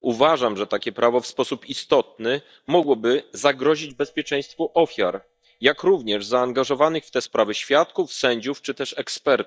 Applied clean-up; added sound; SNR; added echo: neural mask model DeepFilterNet 3.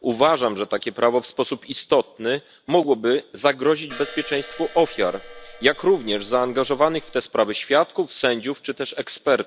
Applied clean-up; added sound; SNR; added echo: none; Crash cymbal; 17 dB; none.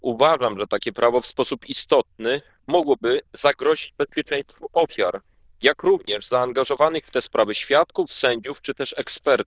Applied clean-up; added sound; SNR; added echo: neural diffusion model UNIVERSE++.